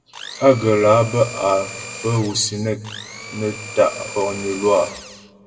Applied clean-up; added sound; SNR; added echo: none; Domestic sounds, home sounds; 14 dB; reverberation time 1.1 s.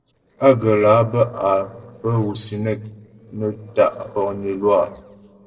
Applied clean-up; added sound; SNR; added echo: neural separator model SepFormer DNS4.